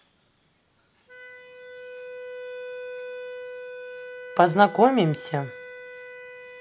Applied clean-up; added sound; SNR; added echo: none; Wind instrument, woodwind instrument; 12 dB; none.